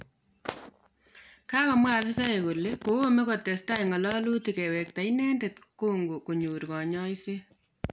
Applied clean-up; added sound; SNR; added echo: none; none; none; none.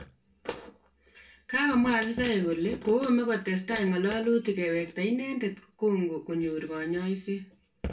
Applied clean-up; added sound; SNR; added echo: none; none; none; reverberation time 0.2 s.